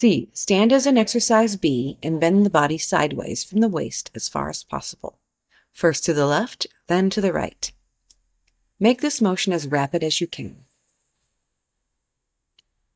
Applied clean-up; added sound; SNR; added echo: neural mask model DeepFilterNet 3.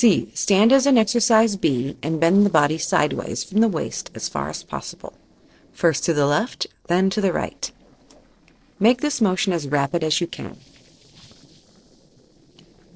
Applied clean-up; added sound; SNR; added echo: neural separator model SepFormer DNS4.